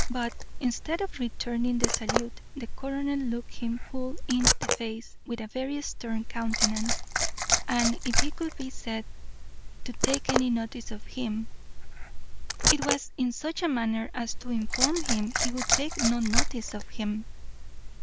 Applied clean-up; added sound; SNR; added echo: none; Liquid; -3 dB; none.